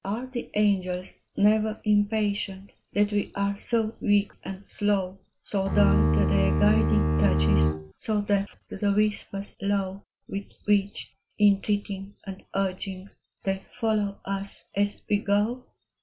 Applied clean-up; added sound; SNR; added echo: none; Bowed string instrument; -4 dB; none.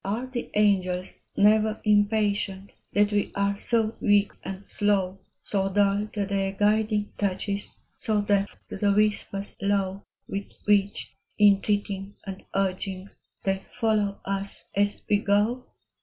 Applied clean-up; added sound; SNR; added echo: none; none; none; none.